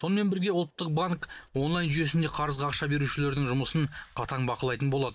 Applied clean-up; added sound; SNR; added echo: neural mask model DeepFilterNet 3.